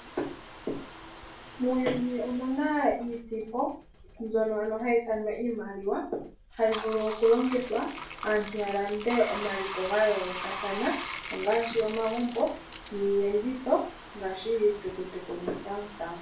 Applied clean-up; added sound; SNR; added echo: none; Bathtub (filling or washing); 13 dB; reverberation time 0.3 s.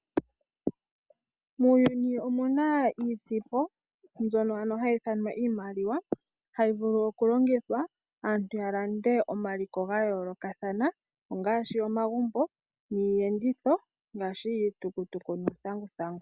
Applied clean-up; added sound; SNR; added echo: none; none; none; none.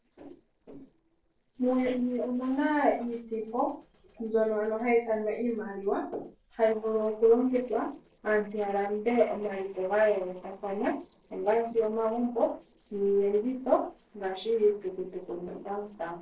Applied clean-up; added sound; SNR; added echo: neural separator model SepFormer DNS4.